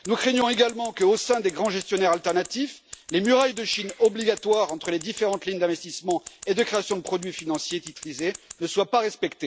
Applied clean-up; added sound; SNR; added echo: none; Scissors; 18 dB; none.